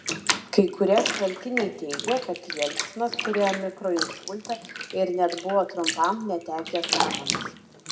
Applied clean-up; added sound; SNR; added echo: none; Bathtub (filling or washing); 4 dB; reverberation time 0.2 s.